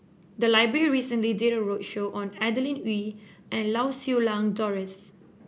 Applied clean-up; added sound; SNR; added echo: none; none; none; none.